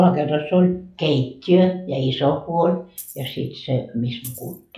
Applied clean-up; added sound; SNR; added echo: classical method log-MMSE.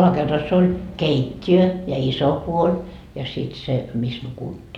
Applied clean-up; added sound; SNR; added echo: none; none; none; none.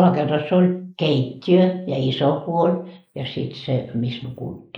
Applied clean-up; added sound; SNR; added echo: neural mask model Resemble Enhance denoiser.